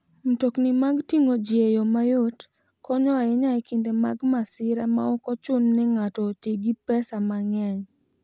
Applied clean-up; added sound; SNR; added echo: none; none; none; none.